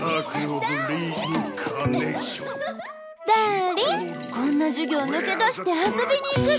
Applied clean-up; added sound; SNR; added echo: none; Wind instrument, woodwind instrument; 18 dB; none.